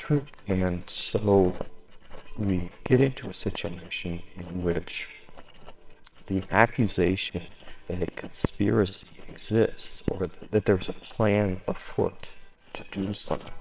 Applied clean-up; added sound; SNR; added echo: neural separator model SepFormer WHAMR!.